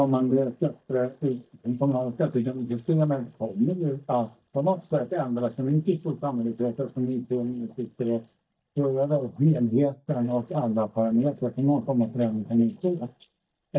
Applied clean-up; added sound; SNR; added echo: neural mask model DeepFilterNet 3.